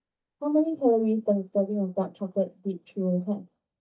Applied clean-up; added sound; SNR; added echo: neural mask model DeepFilterNet 3.